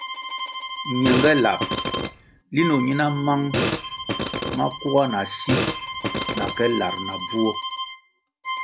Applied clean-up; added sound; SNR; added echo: none; Bowed string instrument + Fart; 3 dB; none.